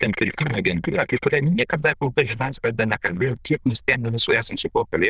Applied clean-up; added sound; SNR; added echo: neural diffusion model UNIVERSE++.